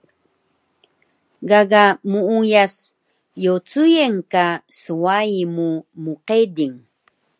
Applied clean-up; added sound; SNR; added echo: none; none; none; none.